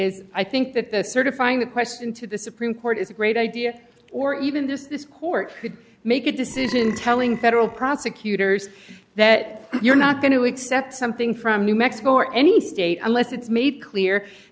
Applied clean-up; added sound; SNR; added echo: none; Burping, eructation; 15 dB; none.